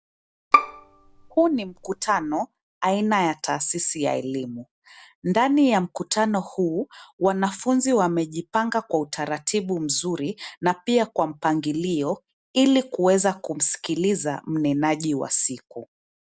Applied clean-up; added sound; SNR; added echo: none; Bowed string instrument; 3 dB; none.